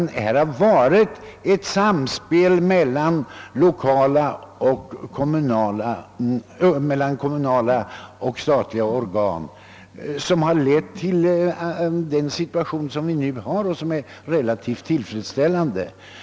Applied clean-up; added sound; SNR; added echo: none; none; none; none.